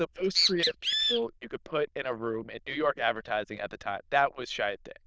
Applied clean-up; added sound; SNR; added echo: neural diffusion model UNIVERSE++.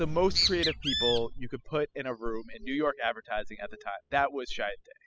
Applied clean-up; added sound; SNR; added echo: classical method spectral subtraction.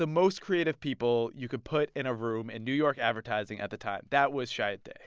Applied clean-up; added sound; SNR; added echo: none; none; none; none.